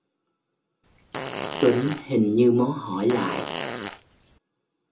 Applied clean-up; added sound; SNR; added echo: none; Fart; 7 dB; reverberation time 0.2 s.